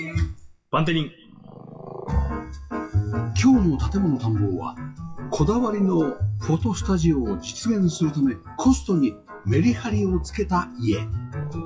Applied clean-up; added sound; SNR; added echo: classical method WPE with log-MMSE.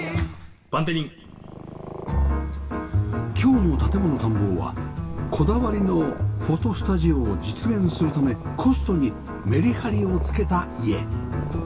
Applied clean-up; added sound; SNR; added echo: none; Purr; 16 dB; reverberation time 2.7 s.